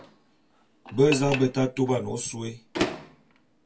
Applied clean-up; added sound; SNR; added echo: none; Microwave oven; 9 dB; reverberation time 0.1 s.